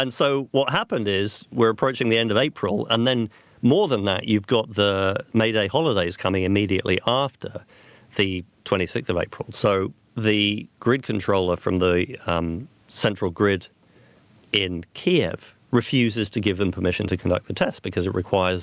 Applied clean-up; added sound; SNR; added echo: none; none; none; none.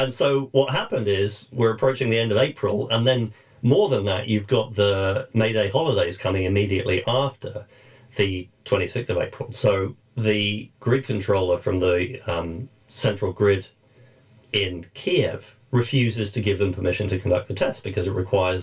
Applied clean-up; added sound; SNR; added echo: none; none; none; reverberation time 0.2 s.